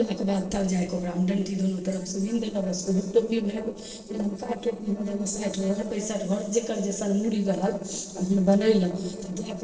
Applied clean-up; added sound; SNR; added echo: neural separator model SepFormer DNS4.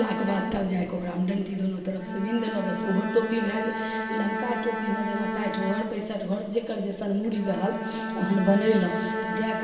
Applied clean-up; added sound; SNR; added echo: none; Bowed string instrument; 5 dB; reverberation time 2.4 s.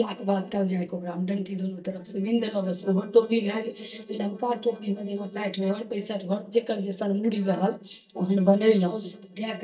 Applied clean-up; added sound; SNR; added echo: neural mask model DeepFilterNet 3.